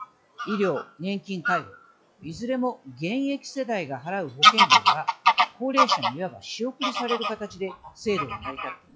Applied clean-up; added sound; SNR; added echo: classical method log-MMSE.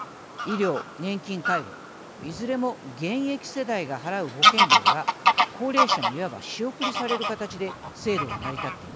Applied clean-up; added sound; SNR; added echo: none; Bird vocalization, bird call, bird song / Fowl; -4 dB; none.